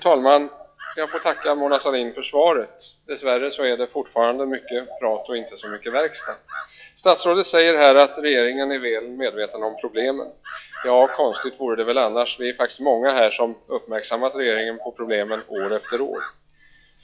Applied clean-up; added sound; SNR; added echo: classical method log-MMSE.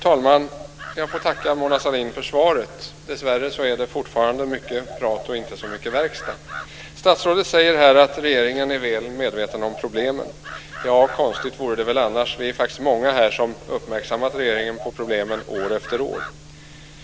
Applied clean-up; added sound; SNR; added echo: none; Animal; 18 dB; none.